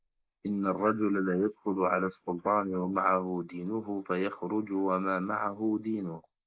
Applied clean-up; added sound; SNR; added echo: neural mask model Resemble Enhance denoiser.